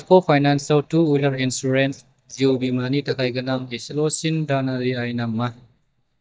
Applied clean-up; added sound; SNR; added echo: neural mask model DeepFilterNet 3.